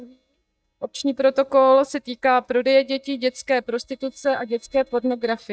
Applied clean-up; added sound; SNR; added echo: neural mask model DeepFilterNet 3.